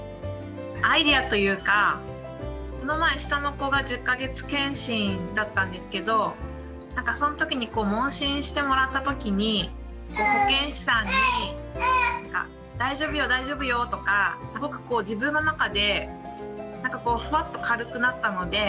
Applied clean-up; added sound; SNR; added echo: none; none; none; none.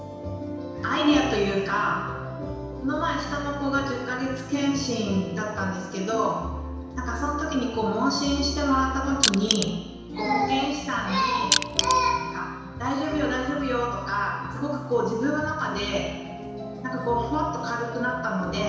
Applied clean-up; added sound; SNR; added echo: none; Crushing; 0 dB; reverberation time 1.0 s.